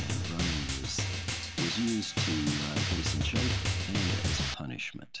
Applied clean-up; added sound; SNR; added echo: none; Drum; -3 dB; none.